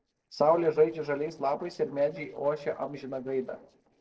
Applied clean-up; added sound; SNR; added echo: neural separator model SepFormer DNS4.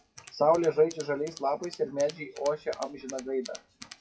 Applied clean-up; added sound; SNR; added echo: classical method WPE with log-MMSE.